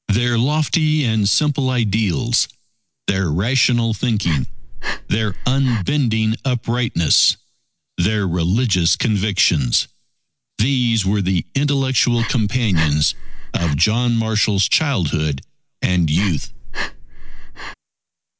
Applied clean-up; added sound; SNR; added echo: none; Breathing; 4 dB; none.